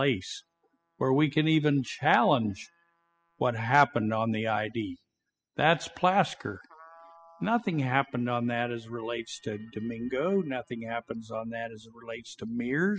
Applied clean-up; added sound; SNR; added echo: classical method spectral subtraction.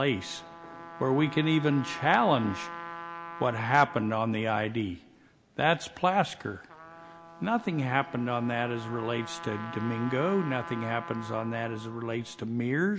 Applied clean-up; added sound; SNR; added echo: none; Trumpet; 14 dB; none.